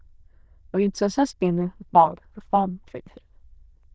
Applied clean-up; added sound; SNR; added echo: neural diffusion model UNIVERSE++.